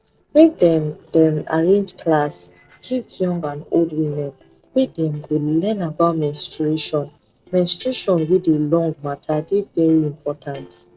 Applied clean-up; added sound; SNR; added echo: neural separator model SepFormer DNS4.